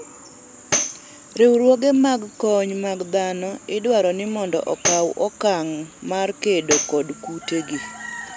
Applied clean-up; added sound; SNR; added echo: none; Tambourine; 4 dB; none.